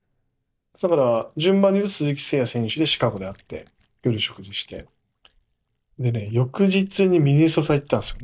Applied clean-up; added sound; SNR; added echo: neural mask model DeepFilterNet 3.